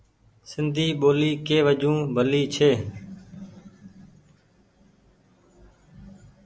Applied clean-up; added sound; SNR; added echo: none; none; none; none.